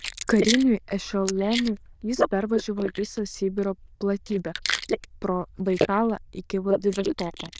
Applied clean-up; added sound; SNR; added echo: neural diffusion model UNIVERSE++.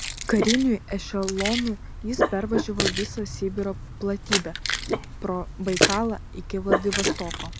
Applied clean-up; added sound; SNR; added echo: none; Dog + Keys jangling; 1 dB; none.